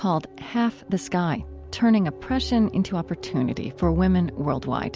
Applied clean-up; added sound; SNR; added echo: none; none; none; none.